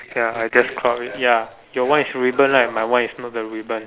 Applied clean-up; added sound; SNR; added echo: none; none; none; none.